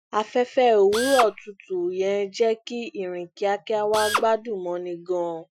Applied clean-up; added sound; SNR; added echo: classical method Wiener filter.